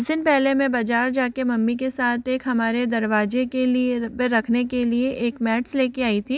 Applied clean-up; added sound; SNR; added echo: none; none; none; none.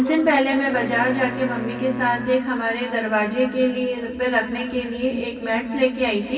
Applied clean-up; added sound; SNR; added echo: none; Wind instrument, woodwind instrument; 12 dB; reverberation time 2.5 s.